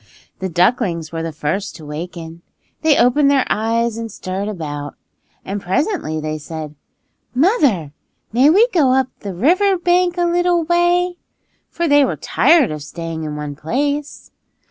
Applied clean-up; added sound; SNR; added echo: none; none; none; none.